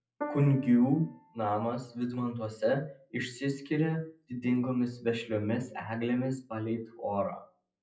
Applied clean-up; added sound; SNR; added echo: classical method WPE with log-MMSE.